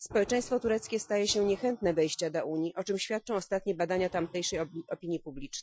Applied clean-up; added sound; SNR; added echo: classical method Wiener filter.